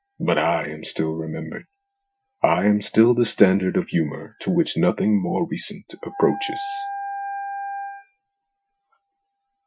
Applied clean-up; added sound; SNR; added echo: classical method Wiener filter.